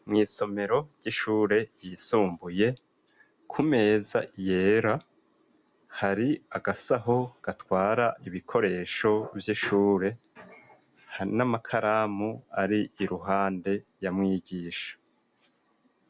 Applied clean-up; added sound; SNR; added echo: none; none; none; none.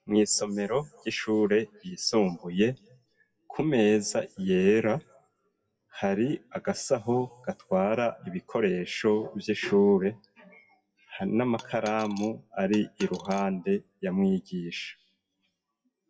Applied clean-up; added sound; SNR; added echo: classical method WPE with log-MMSE.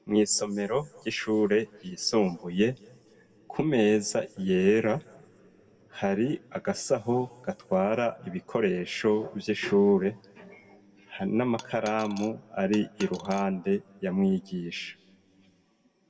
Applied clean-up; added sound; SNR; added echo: none; Coin (dropping); 17 dB; reverberation time 1.4 s.